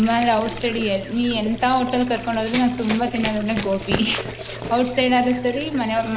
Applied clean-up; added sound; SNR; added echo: none; Run + Sink (filling or washing) / Water; 10 dB; none.